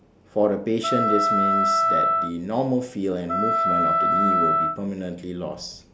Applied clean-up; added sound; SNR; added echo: none; Wind instrument, woodwind instrument; -4 dB; none.